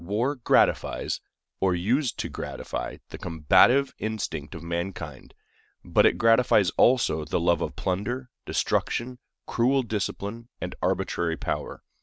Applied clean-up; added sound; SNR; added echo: none; none; none; none.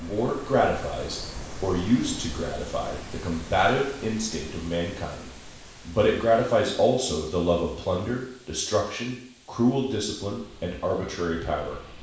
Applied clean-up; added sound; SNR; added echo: none; Ocean; 14 dB; reverberation time 0.7 s.